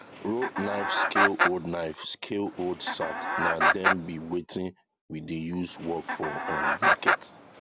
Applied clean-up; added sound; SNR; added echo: none; Chicken, rooster; -5 dB; none.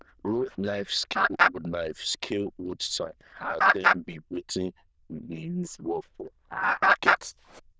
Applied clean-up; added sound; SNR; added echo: neural diffusion model UNIVERSE++.